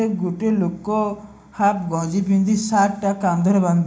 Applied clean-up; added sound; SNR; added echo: none; none; none; reverberation time 0.4 s.